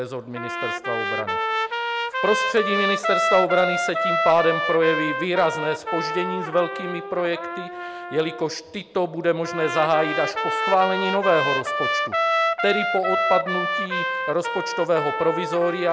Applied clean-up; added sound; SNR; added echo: none; Trumpet; 2 dB; none.